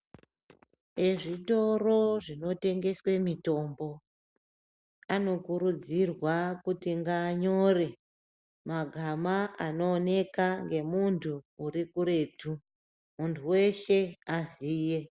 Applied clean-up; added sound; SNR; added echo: none; none; none; none.